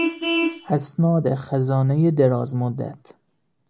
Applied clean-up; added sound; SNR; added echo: none; Vehicle horn, car horn, honking; 8 dB; none.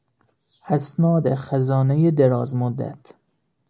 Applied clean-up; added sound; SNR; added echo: none; none; none; none.